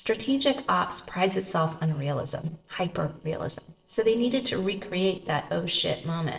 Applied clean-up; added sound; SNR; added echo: neural separator model SepFormer DNS4.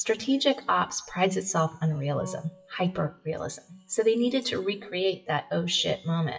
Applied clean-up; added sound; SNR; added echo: classical method WPE with log-MMSE.